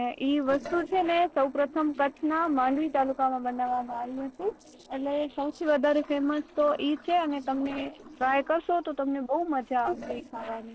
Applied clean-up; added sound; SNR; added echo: neural separator model SepFormer DNS4.